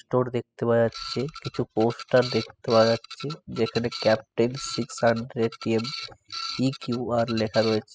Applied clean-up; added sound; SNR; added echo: classical method spectral subtraction.